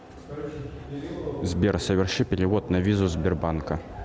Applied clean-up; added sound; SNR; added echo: none; none; none; none.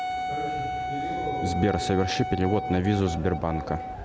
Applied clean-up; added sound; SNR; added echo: none; Wind instrument, woodwind instrument; 4 dB; none.